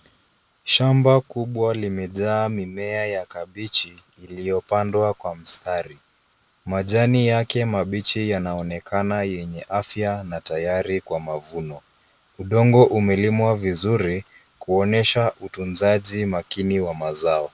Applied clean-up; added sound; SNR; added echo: none; none; none; none.